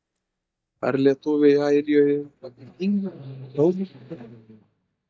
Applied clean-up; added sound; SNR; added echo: neural mask model DeepFilterNet 3.